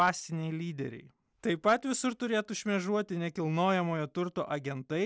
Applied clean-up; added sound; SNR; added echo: none; none; none; none.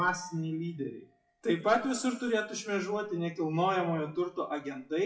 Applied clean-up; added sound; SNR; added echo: classical method WPE with log-MMSE.